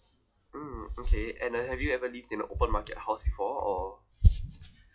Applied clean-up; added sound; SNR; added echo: classical method log-MMSE.